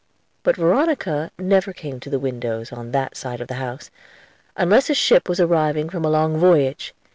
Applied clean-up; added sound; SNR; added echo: none; none; none; none.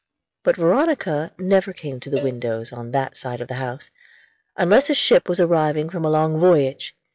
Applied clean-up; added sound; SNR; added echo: classical method log-MMSE.